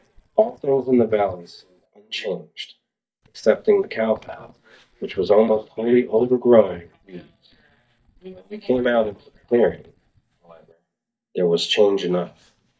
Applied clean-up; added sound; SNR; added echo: neural mask model DeepFilterNet 3.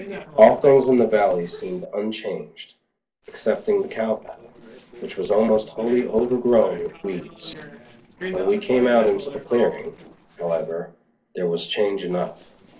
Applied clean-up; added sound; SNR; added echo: neural separator model SepFormer DNS4.